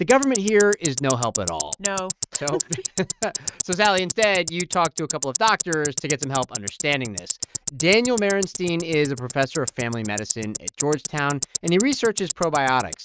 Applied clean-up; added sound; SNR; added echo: neural mask model RNNoise.